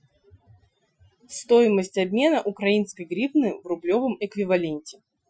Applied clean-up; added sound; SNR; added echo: classical method Wiener filter.